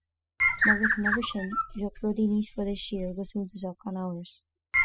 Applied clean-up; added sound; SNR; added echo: classical method spectral subtraction.